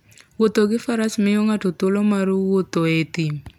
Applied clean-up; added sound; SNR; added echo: none; none; none; none.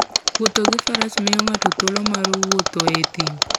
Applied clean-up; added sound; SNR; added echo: none; Mechanisms; -3 dB; none.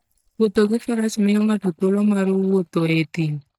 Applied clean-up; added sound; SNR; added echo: neural mask model DeepFilterNet 3.